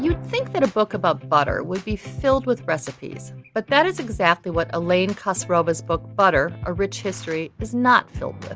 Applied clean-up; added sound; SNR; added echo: none; none; none; none.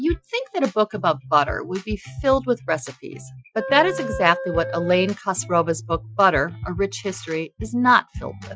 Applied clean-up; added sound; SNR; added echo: classical method Wiener filter.